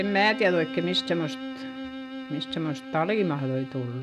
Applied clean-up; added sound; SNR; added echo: none; Bowed string instrument; 9 dB; none.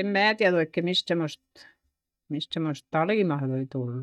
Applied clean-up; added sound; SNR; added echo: neural mask model DeepFilterNet 3.